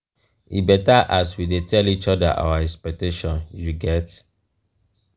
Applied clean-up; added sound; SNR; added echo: none; none; none; none.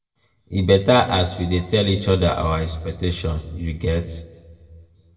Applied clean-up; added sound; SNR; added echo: none; none; none; reverberation time 1.0 s.